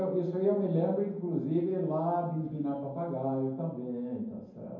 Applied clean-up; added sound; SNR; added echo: none; none; none; reverberation time 0.9 s.